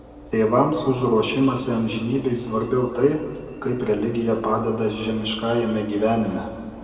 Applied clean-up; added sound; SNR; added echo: none; Alarm / Engine / Train; 20 dB; reverberation time 2.0 s.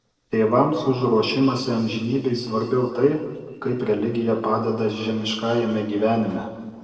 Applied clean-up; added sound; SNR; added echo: neural separator model SepFormer DNS4.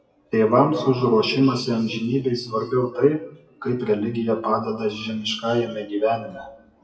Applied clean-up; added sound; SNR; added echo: classical method WPE with log-MMSE.